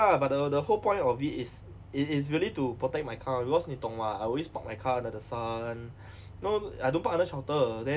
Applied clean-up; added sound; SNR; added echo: none; none; none; none.